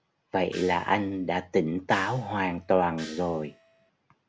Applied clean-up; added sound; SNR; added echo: none; Gong; 20 dB; none.